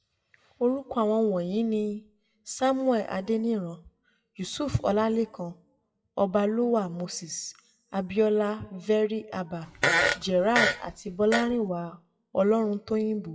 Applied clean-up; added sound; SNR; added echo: classical method WPE with log-MMSE.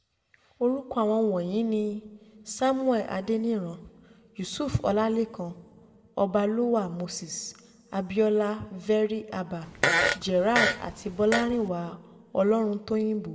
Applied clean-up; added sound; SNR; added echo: none; Fart; 0 dB; reverberation time 1.3 s.